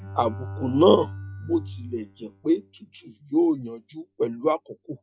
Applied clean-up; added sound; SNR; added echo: classical method log-MMSE.